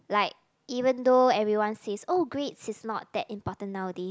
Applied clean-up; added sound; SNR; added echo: none; none; none; none.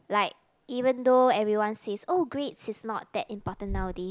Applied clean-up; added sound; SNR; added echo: none; Toilet flush; 16 dB; none.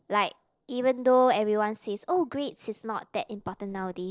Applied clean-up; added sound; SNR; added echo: neural separator model SepFormer DNS4.